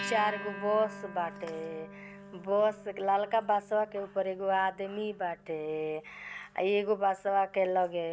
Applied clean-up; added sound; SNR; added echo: none; Acoustic guitar; 15 dB; none.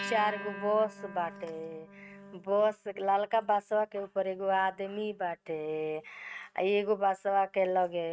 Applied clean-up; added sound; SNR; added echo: neural mask model RNNoise.